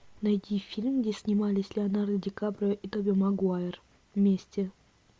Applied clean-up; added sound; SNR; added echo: none; none; none; none.